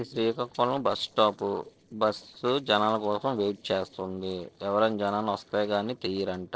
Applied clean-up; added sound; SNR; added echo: neural separator model SepFormer DNS4.